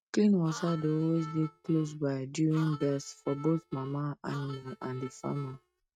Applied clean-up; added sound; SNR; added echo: neural mask model RNNoise.